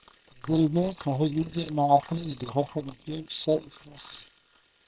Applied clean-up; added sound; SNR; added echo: neural separator model SepFormer WHAM!.